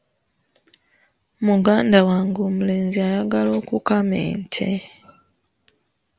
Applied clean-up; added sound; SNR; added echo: none; none; none; none.